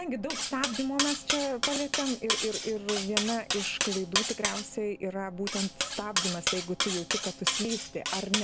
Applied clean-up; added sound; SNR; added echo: none; Cutlery, silverware; 0 dB; none.